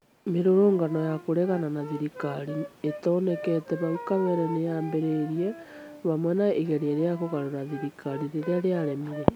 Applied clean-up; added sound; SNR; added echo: none; Wind instrument, woodwind instrument; 15 dB; none.